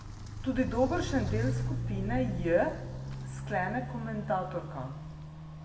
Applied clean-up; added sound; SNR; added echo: none; Walk, footsteps; 3 dB; reverberation time 0.9 s.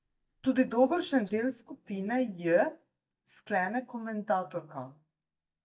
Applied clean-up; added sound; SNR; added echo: neural mask model DeepFilterNet 3.